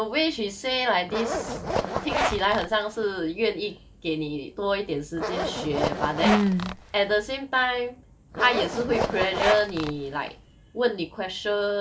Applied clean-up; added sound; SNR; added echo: none; Zipper (clothing); 3 dB; none.